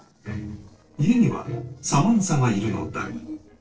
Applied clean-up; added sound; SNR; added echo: neural separator model SepFormer DNS4.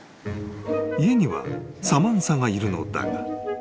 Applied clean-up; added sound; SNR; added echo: none; none; none; none.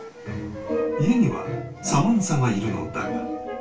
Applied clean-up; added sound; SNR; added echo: none; Wind instrument, woodwind instrument; 18 dB; reverberation time 0.2 s.